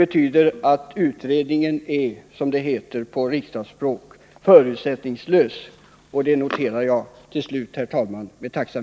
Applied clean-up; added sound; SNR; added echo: none; none; none; none.